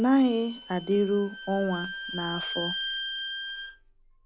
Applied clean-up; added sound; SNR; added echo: none; Bowed string instrument; 8 dB; none.